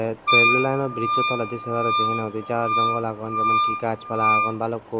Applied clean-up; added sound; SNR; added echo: none; Wind instrument, woodwind instrument; -3 dB; none.